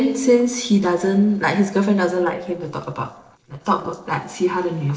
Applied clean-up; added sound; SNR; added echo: neural separator model SepFormer DNS4.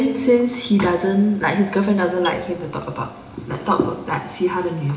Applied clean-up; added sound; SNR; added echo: none; Marimba, xylophone; 18 dB; reverberation time 0.8 s.